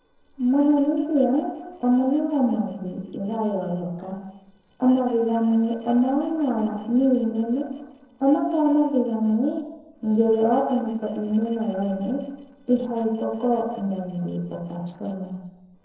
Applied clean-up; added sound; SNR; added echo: neural separator model SepFormer DNS4.